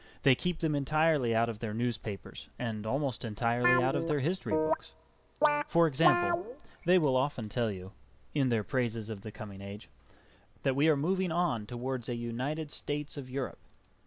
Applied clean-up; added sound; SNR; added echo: none; Guitar; 1 dB; none.